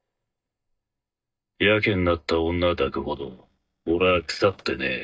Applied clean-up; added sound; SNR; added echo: neural mask model DeepFilterNet 3.